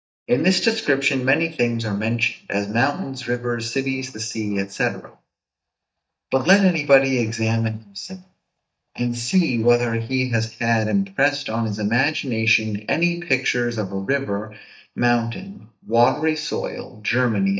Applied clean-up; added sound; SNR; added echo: neural mask model DeepFilterNet 3.